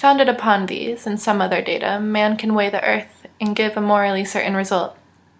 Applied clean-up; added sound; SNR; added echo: none; none; none; none.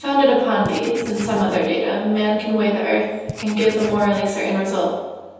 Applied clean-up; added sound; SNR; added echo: none; Writing; 14 dB; reverberation time 1.1 s.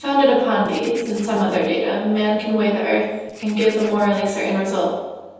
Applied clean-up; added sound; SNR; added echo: neural separator model SepFormer DNS4.